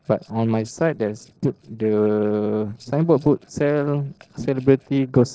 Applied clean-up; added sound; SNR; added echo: neural separator model SepFormer DNS4.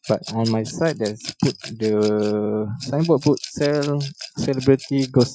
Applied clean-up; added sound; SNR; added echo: classical method Wiener filter.